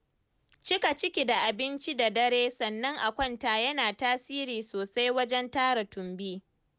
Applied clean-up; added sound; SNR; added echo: none; none; none; none.